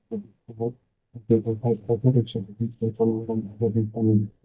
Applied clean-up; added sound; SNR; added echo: neural mask model DeepFilterNet 3.